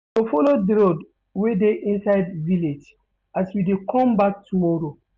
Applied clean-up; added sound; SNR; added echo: none; none; none; none.